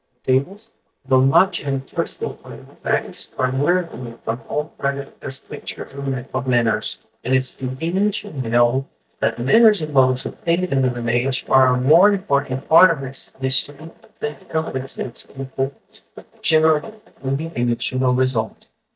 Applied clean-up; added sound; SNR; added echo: neural mask model DeepFilterNet 3.